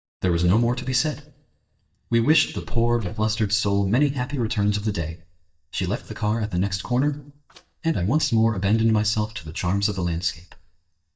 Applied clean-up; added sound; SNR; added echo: neural mask model DeepFilterNet 3.